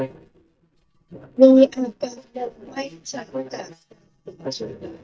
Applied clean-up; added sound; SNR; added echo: neural mask model DeepFilterNet 3.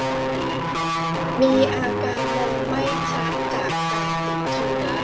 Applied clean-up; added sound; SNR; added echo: none; Guitar; -4 dB; reverberation time 0.4 s.